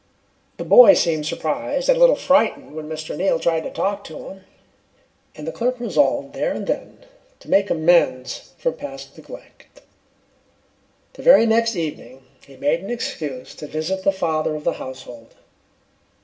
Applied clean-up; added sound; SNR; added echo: none; none; none; reverberation time 0.7 s.